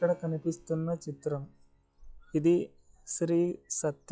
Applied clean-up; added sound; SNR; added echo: classical method log-MMSE.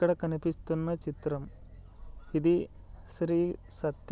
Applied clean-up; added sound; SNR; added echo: none; none; none; none.